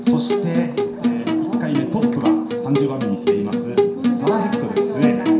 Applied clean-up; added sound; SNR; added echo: none; Acoustic guitar; -5 dB; reverberation time 0.7 s.